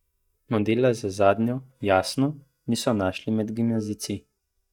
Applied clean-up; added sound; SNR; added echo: neural mask model DeepFilterNet 3.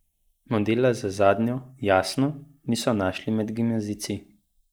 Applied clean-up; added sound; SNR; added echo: neural mask model Resemble Enhance denoiser.